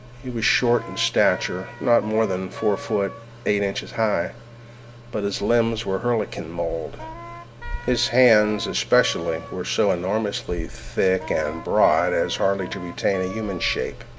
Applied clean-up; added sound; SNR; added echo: none; Wind instrument, woodwind instrument; 16 dB; reverberation time 1.2 s.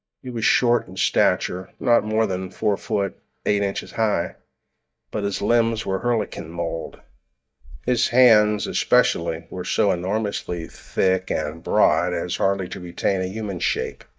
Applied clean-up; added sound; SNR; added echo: neural mask model DeepFilterNet 3.